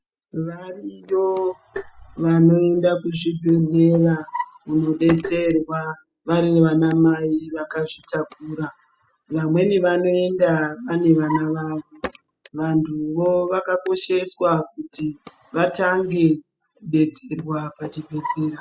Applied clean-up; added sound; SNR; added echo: classical method spectral subtraction.